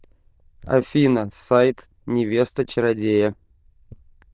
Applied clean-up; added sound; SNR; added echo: neural diffusion model UNIVERSE++.